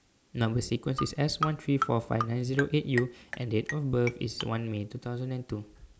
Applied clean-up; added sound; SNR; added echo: none; Marimba, xylophone; 7 dB; none.